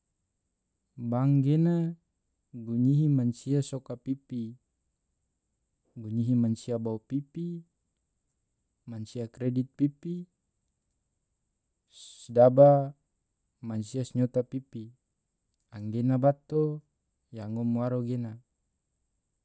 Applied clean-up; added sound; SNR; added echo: none; none; none; none.